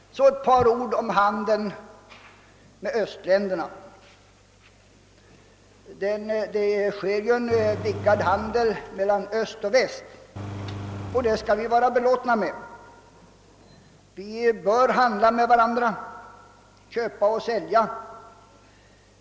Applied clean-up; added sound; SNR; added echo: none; Engine; 12 dB; none.